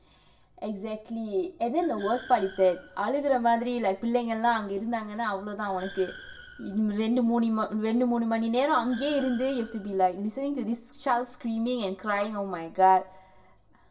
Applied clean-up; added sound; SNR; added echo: none; Car; 20 dB; reverberation time 0.5 s.